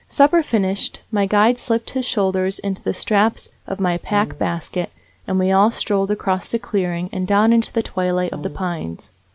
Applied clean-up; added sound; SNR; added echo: none; Brass instrument; 15 dB; none.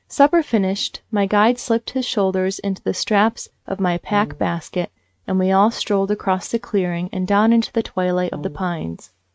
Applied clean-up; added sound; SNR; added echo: neural mask model RNNoise.